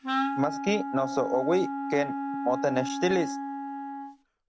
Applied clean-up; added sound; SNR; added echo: none; Wind instrument, woodwind instrument; 3 dB; none.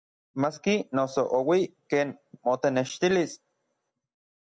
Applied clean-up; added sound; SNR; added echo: none; none; none; none.